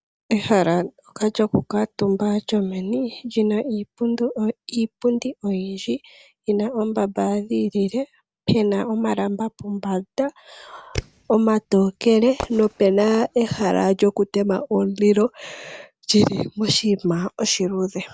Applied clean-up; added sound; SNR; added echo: none; Fireworks; 15 dB; none.